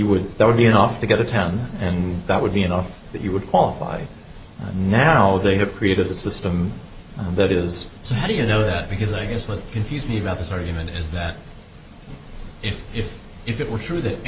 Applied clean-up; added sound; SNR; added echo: none; none; none; none.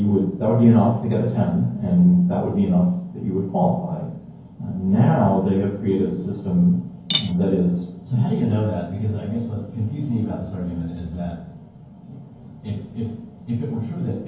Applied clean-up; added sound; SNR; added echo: none; Cutlery, silverware / Dishes, pots, and pans; 10 dB; reverberation time 0.9 s.